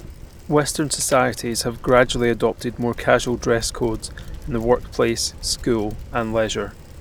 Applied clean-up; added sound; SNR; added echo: none; Bicycle; 13 dB; none.